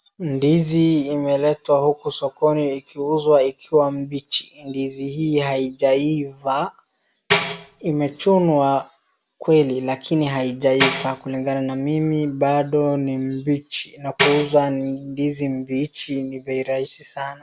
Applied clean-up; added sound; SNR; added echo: none; Tambourine; 5 dB; none.